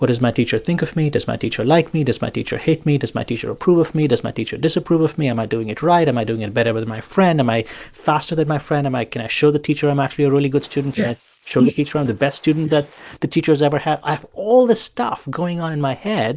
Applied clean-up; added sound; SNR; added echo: neural mask model Resemble Enhance denoiser.